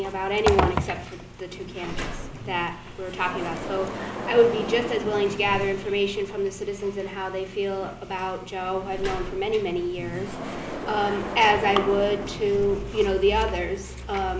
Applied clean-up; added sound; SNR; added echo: none; Sliding door; 11 dB; none.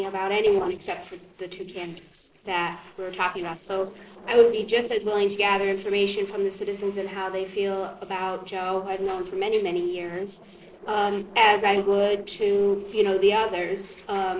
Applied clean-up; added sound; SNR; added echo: neural separator model SepFormer DNS4.